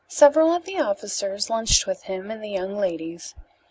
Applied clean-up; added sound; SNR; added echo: none; none; none; none.